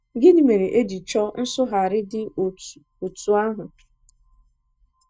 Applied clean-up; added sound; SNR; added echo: neural mask model DeepFilterNet 3.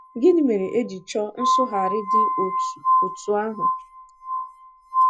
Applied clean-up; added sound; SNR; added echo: classical method log-MMSE.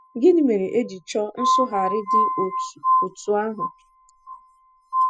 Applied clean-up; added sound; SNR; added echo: classical method spectral subtraction.